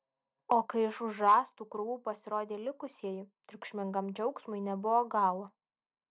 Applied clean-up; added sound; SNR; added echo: none; none; none; none.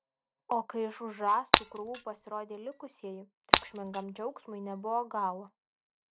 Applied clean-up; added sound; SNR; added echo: none; Shatter; -4 dB; none.